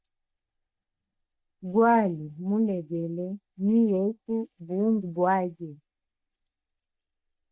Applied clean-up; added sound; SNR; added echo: neural mask model DeepFilterNet 3.